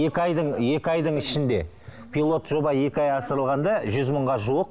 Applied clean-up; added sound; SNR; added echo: none; none; none; none.